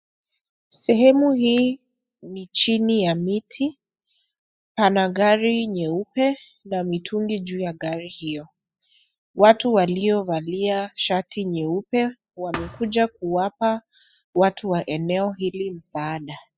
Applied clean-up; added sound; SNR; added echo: classical method spectral subtraction.